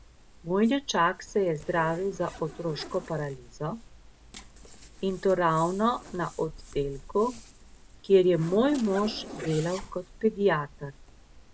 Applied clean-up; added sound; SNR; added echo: none; Zipper (clothing); 17 dB; none.